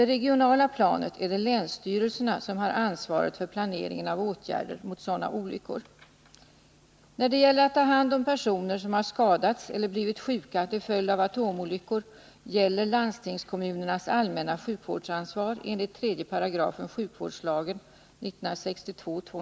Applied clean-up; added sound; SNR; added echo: none; none; none; none.